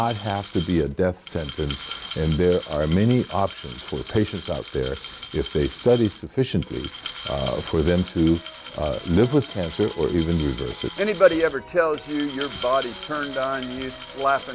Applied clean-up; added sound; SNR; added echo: none; Glass; 6 dB; none.